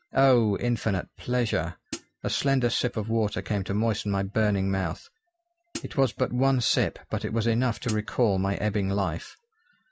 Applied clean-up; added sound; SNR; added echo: none; Hi-hat; 12 dB; none.